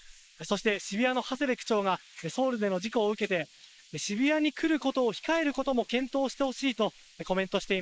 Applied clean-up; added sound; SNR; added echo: neural mask model Resemble Enhance denoiser.